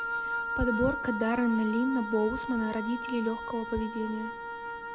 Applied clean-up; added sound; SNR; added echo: none; Wind instrument, woodwind instrument; 5 dB; none.